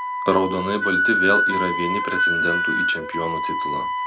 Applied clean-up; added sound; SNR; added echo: none; Wind instrument, woodwind instrument; -3 dB; none.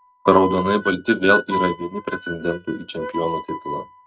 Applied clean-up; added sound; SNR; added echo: neural mask model RNNoise.